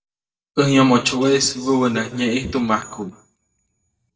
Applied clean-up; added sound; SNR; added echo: neural mask model DeepFilterNet 3.